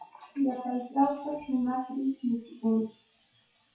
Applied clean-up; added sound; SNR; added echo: classical method WPE with log-MMSE.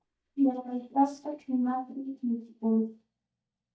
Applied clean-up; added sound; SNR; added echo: neural mask model DeepFilterNet 3.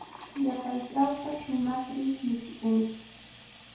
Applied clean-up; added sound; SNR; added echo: none; Sink (filling or washing) / Water tap, faucet; 16 dB; reverberation time 0.5 s.